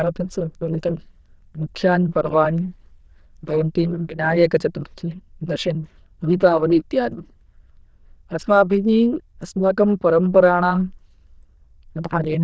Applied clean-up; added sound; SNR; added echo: neural diffusion model UNIVERSE++.